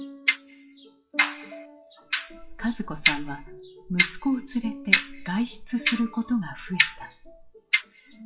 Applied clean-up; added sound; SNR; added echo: classical method WPE with log-MMSE.